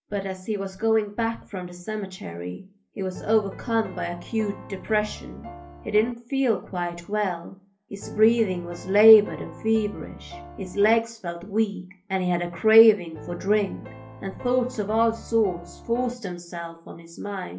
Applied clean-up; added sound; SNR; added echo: none; Piano; 16 dB; reverberation time 0.3 s.